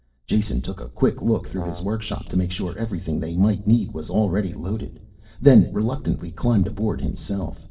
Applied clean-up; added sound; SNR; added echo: neural separator model SepFormer DNS4.